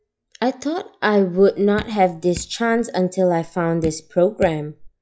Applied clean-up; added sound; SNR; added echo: classical method log-MMSE.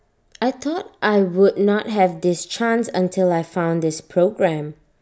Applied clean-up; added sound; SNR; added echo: none; none; none; none.